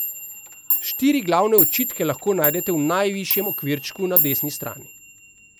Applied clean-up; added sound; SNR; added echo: none; Clock; 2 dB; none.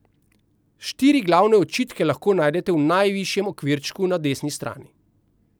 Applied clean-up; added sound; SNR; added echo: none; none; none; none.